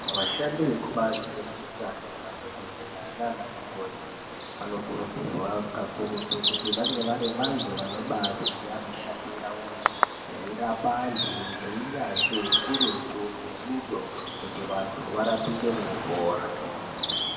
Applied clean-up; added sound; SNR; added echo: none; Bird vocalization, bird call, bird song; 1 dB; reverberation time 1.9 s.